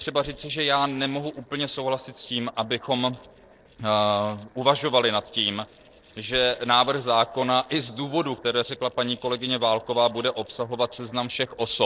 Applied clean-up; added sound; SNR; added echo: neural separator model SepFormer DNS4.